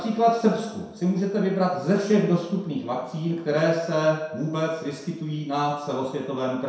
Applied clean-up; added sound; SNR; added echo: none; none; none; reverberation time 0.7 s.